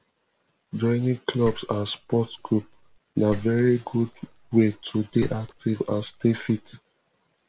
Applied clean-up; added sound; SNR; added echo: none; Chink, clink; 15 dB; none.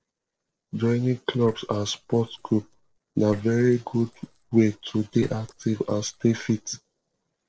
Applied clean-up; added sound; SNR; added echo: neural separator model SepFormer DNS4.